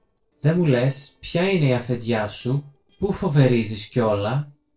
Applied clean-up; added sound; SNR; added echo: neural separator model SepFormer DNS4.